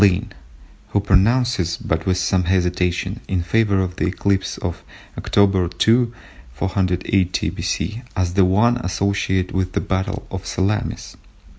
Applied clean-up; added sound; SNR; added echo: none; none; none; none.